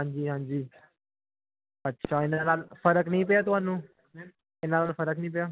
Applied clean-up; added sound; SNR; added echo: none; Fireworks; 19 dB; none.